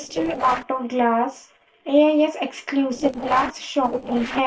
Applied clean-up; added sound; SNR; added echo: neural separator model SepFormer DNS4.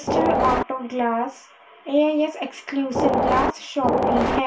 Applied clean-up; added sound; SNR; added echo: none; Train; -3 dB; reverberation time 0.2 s.